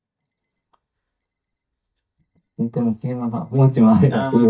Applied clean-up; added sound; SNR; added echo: neural mask model DeepFilterNet 3.